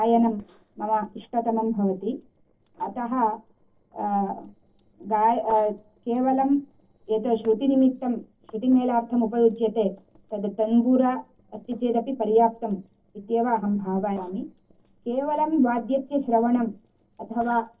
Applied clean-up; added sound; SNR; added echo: neural separator model SepFormer DNS4.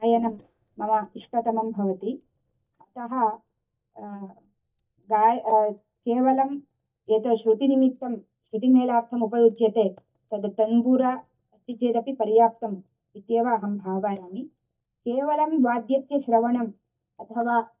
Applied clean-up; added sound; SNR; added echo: neural mask model DeepFilterNet 3.